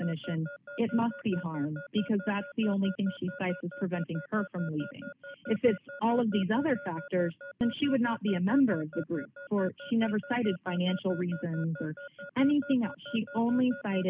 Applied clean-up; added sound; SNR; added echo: none; Alarm / Keyboard (musical); 16 dB; none.